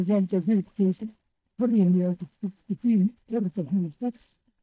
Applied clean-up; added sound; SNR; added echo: neural mask model DeepFilterNet 3.